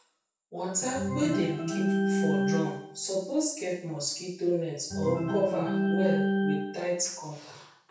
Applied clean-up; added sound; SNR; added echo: none; Organ; -1 dB; reverberation time 0.6 s.